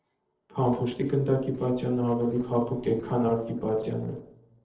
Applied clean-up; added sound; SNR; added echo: neural separator model SepFormer DNS4.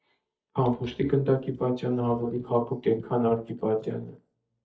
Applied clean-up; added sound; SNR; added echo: neural mask model DeepFilterNet 3.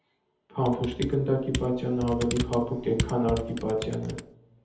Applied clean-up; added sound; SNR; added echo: none; Computer keyboard; 7 dB; reverberation time 0.7 s.